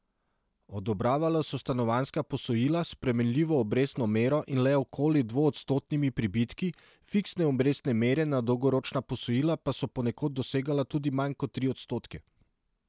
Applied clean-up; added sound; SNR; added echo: none; none; none; none.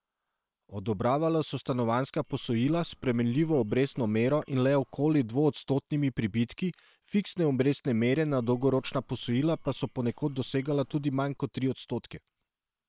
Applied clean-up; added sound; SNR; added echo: neural separator model SepFormer WHAM!.